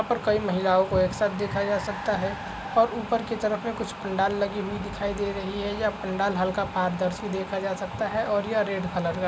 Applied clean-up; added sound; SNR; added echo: none; Car; 17 dB; none.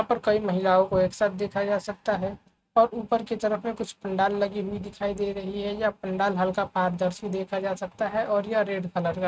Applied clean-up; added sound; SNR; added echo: neural mask model RNNoise.